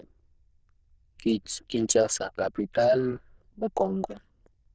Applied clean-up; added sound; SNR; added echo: neural diffusion model UNIVERSE++.